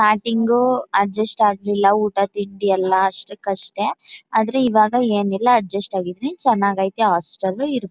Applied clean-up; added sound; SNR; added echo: none; none; none; none.